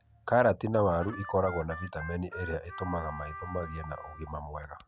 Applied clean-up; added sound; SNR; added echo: none; Harmonica; 13 dB; none.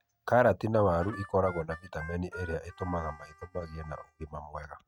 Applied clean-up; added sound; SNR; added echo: neural mask model RNNoise.